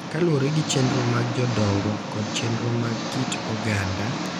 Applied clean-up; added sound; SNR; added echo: none; Engine; 4 dB; none.